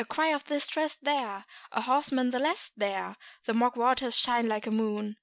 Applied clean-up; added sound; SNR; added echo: none; none; none; none.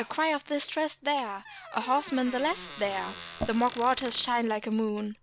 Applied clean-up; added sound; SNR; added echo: none; Liquid + Squeak; 14 dB; none.